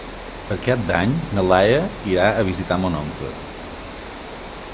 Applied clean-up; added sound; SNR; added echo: none; Water; 12 dB; none.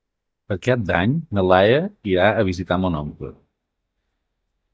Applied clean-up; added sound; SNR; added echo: neural mask model DeepFilterNet 3.